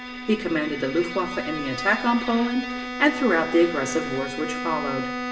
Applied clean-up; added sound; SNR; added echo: none; Bowed string instrument; 7 dB; reverberation time 0.9 s.